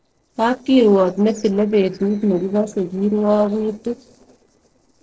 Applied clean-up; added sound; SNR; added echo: neural separator model SepFormer DNS4.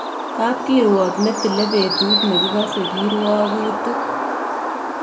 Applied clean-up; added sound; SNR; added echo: none; Bird; 2 dB; reverberation time 0.6 s.